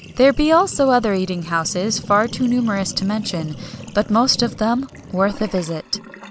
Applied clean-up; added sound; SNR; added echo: none; Sink (filling or washing); 15 dB; none.